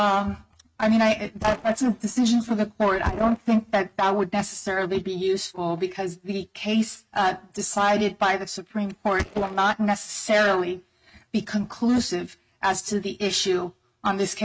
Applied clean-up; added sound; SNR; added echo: neural mask model RNNoise.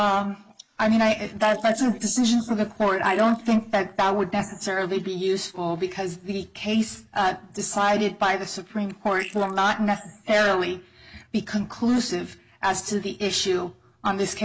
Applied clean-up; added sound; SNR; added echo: neural mask model Resemble Enhance denoiser.